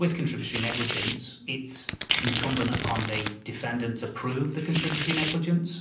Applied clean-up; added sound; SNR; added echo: none; Domestic sounds, home sounds; -1 dB; reverberation time 0.6 s.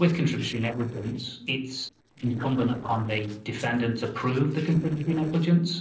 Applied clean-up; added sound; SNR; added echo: neural separator model SepFormer DNS4.